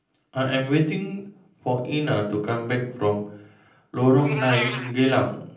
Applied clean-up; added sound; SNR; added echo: none; Meow; 13 dB; reverberation time 0.6 s.